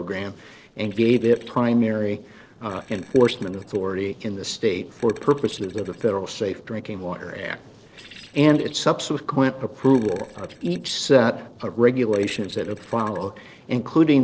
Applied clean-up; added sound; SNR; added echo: neural separator model SepFormer DNS4.